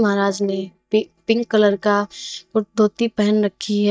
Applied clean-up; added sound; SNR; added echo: neural mask model DeepFilterNet 3.